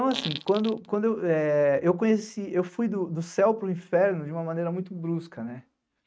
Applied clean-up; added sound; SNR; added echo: neural mask model RNNoise.